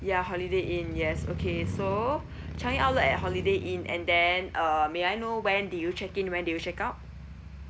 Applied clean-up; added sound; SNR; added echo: none; Motorcycle / Crow; 8 dB; none.